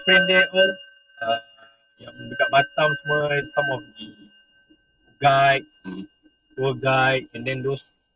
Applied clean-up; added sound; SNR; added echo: neural mask model RNNoise.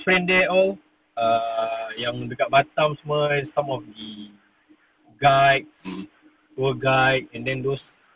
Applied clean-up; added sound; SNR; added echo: none; none; none; none.